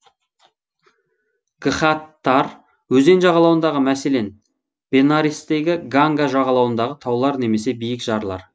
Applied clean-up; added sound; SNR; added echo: none; none; none; none.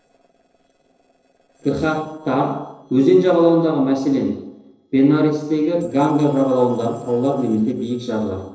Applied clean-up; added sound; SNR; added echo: neural separator model SepFormer DNS4.